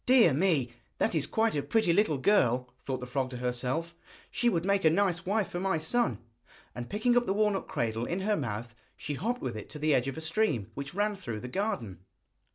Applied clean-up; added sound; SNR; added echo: none; none; none; none.